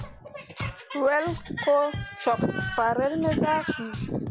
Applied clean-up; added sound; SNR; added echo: none; Drum; 13 dB; none.